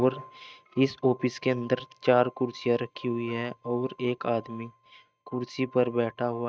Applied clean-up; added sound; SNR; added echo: neural mask model RNNoise.